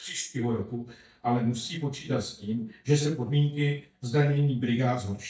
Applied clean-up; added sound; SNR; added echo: neural mask model DeepFilterNet 3.